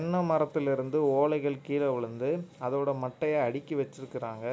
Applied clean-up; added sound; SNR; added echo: none; none; none; none.